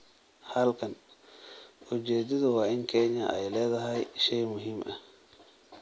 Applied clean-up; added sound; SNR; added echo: none; none; none; none.